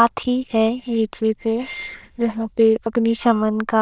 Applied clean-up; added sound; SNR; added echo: neural diffusion model UNIVERSE++.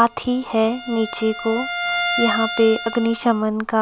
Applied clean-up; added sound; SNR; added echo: none; Bowed string instrument; 7 dB; none.